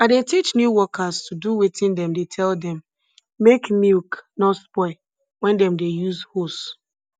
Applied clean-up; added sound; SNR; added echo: none; none; none; none.